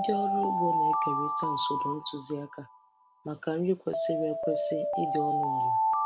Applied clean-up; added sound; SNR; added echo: none; Alarm; -4 dB; none.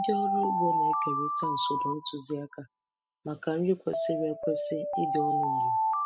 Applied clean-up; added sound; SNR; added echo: classical method spectral subtraction.